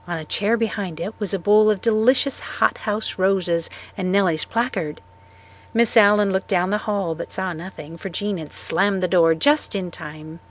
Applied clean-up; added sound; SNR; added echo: none; none; none; none.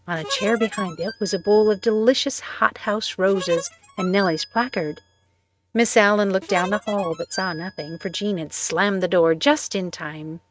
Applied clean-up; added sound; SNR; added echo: neural mask model RNNoise.